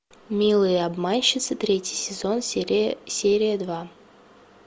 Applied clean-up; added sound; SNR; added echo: none; none; none; none.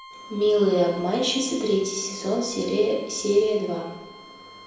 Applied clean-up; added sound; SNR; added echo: none; Bowed string instrument; 20 dB; reverberation time 0.9 s.